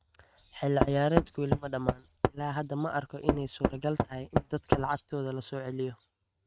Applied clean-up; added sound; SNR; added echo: neural mask model RNNoise.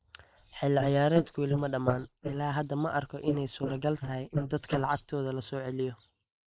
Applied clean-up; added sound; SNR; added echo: neural mask model Resemble Enhance denoiser.